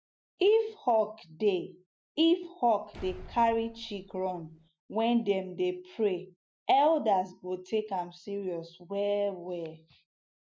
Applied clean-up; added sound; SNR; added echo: none; Slam; 18 dB; none.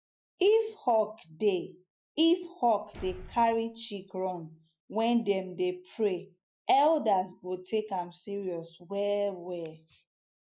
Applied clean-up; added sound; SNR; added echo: classical method log-MMSE.